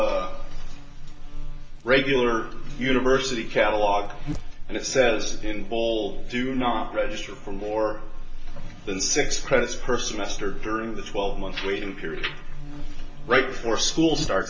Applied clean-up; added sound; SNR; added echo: none; Buzz; 2 dB; reverberation time 0.2 s.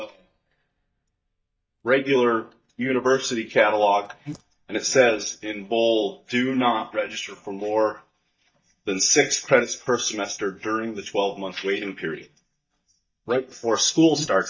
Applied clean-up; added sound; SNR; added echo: neural mask model DeepFilterNet 3.